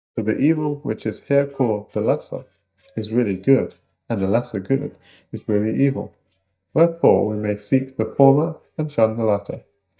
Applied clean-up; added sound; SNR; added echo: neural mask model DeepFilterNet 3.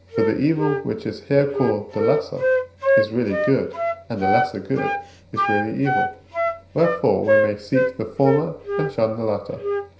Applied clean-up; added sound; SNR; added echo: none; Wind instrument, woodwind instrument; 1 dB; reverberation time 0.5 s.